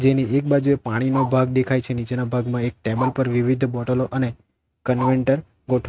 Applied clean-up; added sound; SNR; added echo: neural mask model RNNoise.